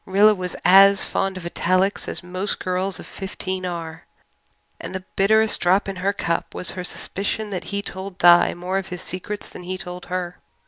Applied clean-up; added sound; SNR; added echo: none; none; none; none.